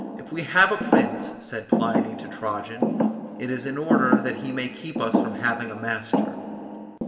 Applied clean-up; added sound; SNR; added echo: none; Thump, thud; -2 dB; reverberation time 1.7 s.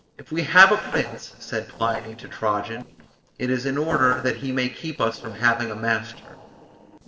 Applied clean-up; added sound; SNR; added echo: neural separator model SepFormer DNS4.